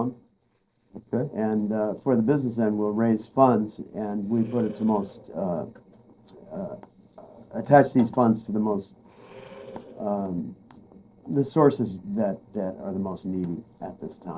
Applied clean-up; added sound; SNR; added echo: neural separator model SepFormer DNS4.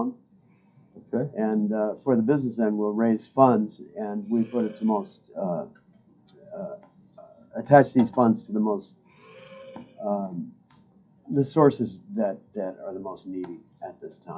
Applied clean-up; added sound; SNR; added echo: classical method WPE with log-MMSE.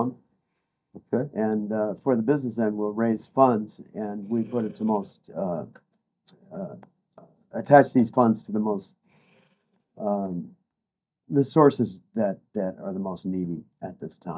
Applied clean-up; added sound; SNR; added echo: neural mask model DeepFilterNet 3.